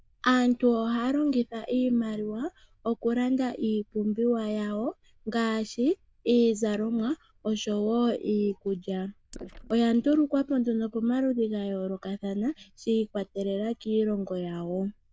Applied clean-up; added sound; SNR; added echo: neural diffusion model UNIVERSE++.